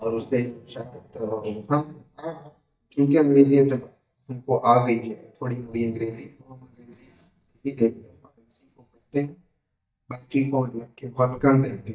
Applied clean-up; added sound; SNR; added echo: neural mask model DeepFilterNet 3.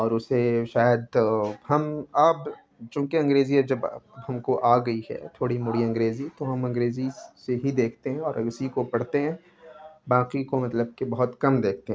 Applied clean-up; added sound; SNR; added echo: none; none; none; none.